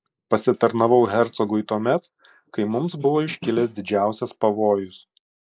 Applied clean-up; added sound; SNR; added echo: neural mask model Resemble Enhance denoiser.